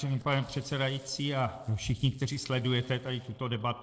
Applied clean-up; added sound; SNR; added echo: neural separator model SepFormer DNS4.